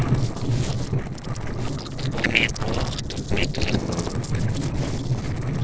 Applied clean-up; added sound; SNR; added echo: neural separator model SepFormer DNS4.